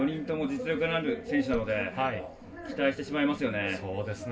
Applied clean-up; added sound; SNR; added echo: none; none; none; reverberation time 0.2 s.